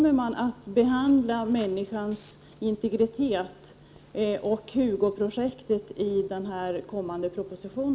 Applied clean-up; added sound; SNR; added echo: none; none; none; none.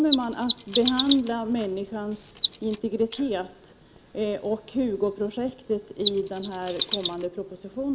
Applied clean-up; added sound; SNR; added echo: neural mask model Resemble Enhance denoiser.